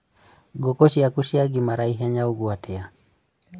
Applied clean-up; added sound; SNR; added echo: none; none; none; none.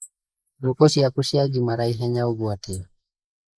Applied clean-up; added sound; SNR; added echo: neural mask model Resemble Enhance denoiser.